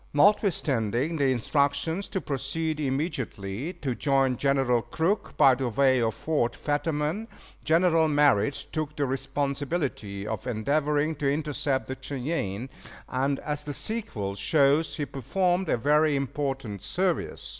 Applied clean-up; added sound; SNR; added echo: none; none; none; none.